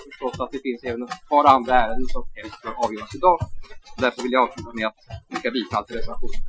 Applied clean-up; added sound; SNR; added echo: classical method Wiener filter.